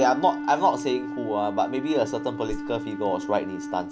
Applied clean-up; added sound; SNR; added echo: none; Whoosh, swoosh, swish + Wind instrument, woodwind instrument; 7 dB; none.